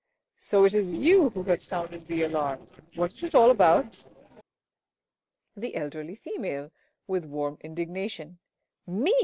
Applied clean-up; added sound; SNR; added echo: neural separator model SepFormer DNS4.